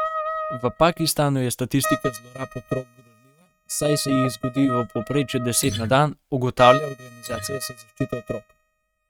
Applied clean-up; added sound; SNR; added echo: neural mask model RNNoise.